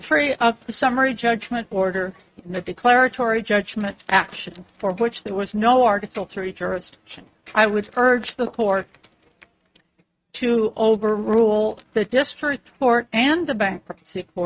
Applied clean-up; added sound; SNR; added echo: neural mask model RNNoise.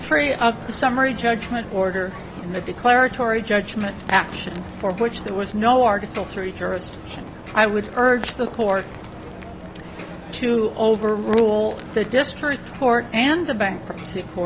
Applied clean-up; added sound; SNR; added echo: none; Wood + Ocean; 13 dB; none.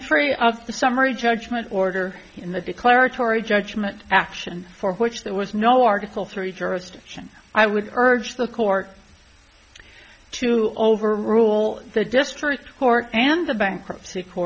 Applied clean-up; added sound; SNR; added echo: none; none; none; none.